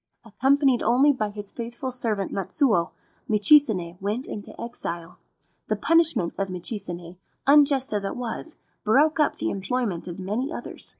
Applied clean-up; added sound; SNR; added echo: neural mask model DeepFilterNet 3.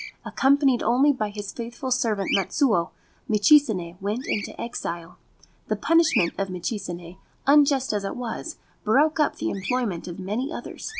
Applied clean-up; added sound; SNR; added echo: none; Bird vocalization, bird call, bird song; 15 dB; none.